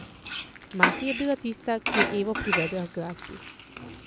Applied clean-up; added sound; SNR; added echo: none; Frying (food); -2 dB; none.